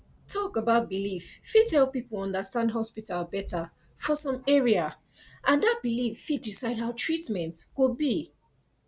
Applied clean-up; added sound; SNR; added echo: none; none; none; none.